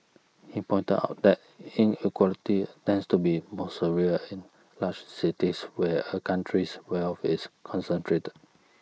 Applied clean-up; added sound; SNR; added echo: neural mask model Resemble Enhance denoiser.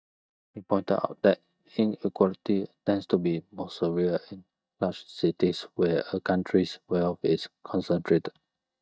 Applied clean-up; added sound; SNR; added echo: neural mask model DeepFilterNet 3.